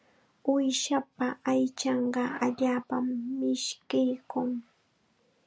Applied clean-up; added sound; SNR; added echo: none; none; none; none.